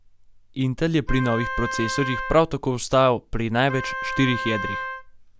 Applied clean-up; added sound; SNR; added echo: none; Wind instrument, woodwind instrument; 8 dB; none.